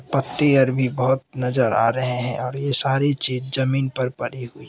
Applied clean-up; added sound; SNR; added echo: none; none; none; none.